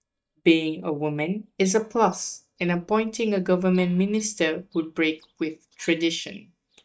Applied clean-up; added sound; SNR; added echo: neural mask model DeepFilterNet 3.